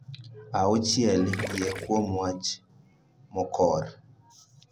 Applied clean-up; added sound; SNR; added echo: none; Gurgling; 11 dB; none.